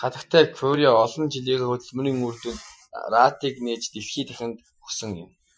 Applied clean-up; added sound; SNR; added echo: classical method Wiener filter.